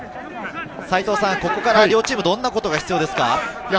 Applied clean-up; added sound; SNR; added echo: none; Clapping; 13 dB; none.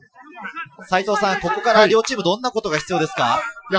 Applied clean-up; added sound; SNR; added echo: classical method Wiener filter.